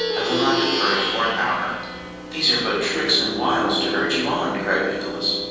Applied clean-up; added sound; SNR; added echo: none; Plucked string instrument; 4 dB; reverberation time 1.3 s.